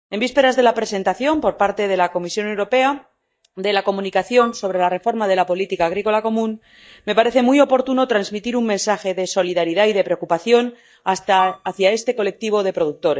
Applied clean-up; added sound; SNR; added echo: neural mask model DeepFilterNet 3.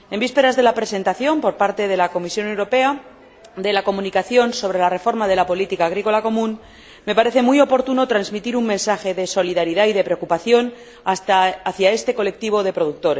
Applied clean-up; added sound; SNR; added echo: none; none; none; none.